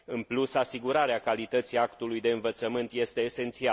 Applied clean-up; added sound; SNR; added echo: none; none; none; none.